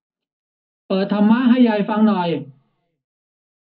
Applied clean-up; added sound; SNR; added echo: none; none; none; reverberation time 0.4 s.